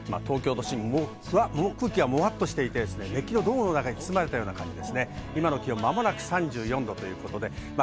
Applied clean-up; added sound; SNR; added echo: none; Gong; 17 dB; none.